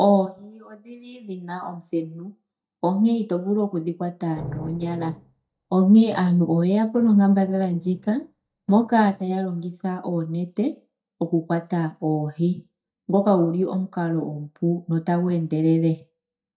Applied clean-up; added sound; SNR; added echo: neural mask model DeepFilterNet 3.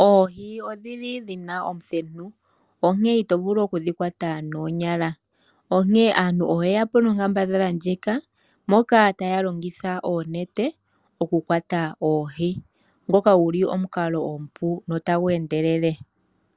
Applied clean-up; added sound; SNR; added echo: none; none; none; none.